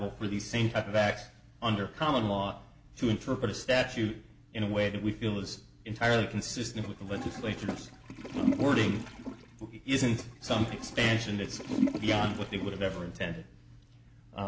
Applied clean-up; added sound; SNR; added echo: none; Toilet flush; 4 dB; none.